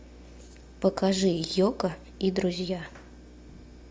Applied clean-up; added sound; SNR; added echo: none; none; none; none.